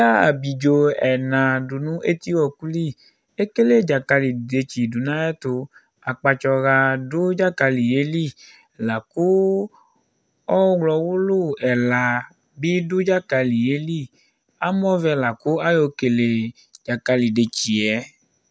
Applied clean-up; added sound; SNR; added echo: none; none; none; none.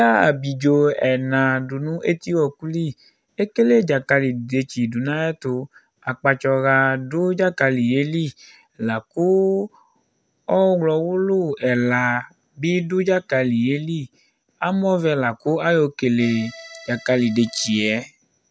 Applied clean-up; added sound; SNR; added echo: none; Accordion; 20 dB; none.